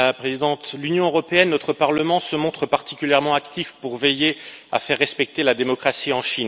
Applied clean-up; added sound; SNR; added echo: none; none; none; none.